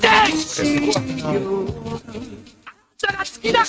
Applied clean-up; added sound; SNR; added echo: neural mask model RNNoise.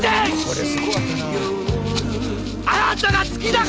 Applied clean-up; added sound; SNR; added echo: none; Rattle (instrument); 15 dB; none.